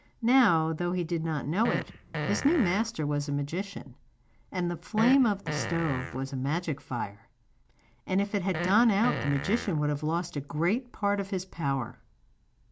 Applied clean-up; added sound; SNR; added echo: none; Fart; 7 dB; none.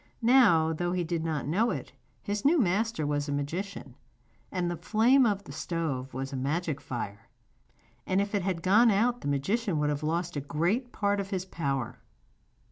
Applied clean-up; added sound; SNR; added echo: none; none; none; none.